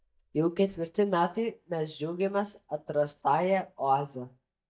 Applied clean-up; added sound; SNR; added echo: neural mask model DeepFilterNet 3.